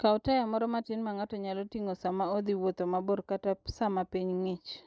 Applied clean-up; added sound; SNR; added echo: neural mask model Resemble Enhance denoiser.